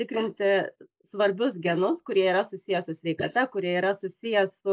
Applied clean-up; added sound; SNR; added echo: neural mask model Resemble Enhance denoiser.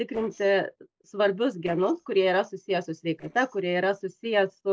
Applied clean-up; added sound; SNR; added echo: neural separator model SepFormer DNS4.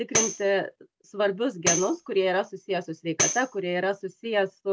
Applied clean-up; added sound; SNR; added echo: none; Tambourine; 5 dB; none.